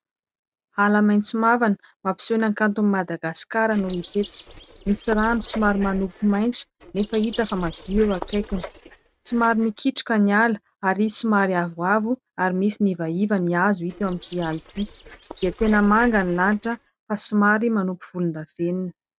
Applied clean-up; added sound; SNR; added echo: neural mask model RNNoise.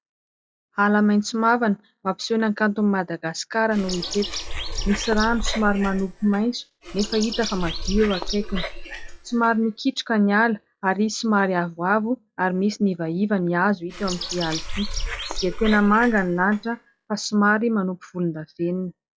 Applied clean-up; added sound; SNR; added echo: classical method log-MMSE.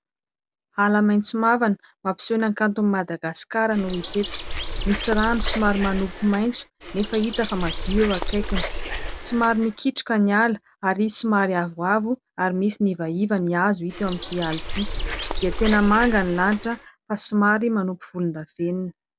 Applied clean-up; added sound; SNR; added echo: none; Bird; 5 dB; none.